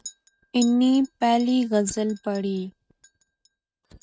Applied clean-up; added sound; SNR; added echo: neural mask model RNNoise.